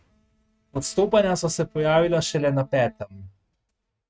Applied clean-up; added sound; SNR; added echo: neural mask model RNNoise.